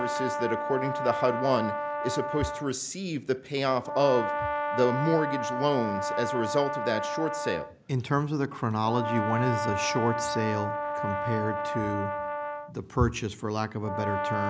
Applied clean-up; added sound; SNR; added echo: none; Brass instrument; 3 dB; none.